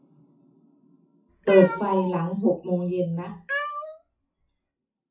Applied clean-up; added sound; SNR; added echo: classical method WPE with log-MMSE.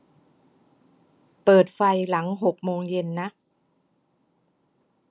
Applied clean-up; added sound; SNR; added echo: none; none; none; none.